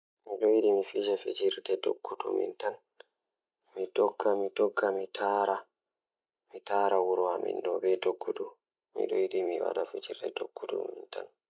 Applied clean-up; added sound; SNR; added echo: none; none; none; none.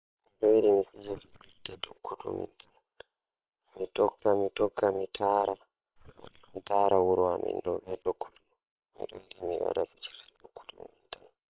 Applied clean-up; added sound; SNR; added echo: neural separator model SepFormer WHAM!.